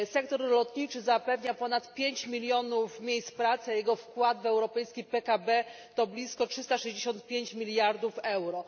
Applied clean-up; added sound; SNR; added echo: none; none; none; none.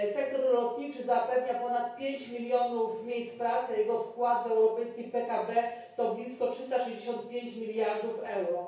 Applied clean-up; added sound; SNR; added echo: none; none; none; reverberation time 0.6 s.